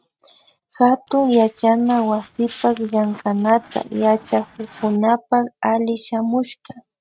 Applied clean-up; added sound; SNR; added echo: neural mask model RNNoise.